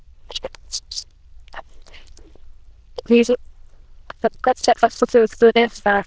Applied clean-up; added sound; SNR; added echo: neural diffusion model UNIVERSE++.